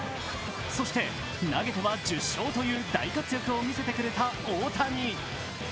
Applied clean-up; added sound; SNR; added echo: none; none; none; none.